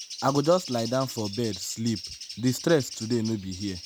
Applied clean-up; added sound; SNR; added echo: none; Bird; 13 dB; none.